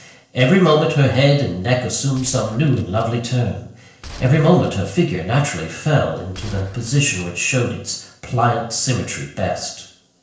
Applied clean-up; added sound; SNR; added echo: neural separator model SepFormer DNS4.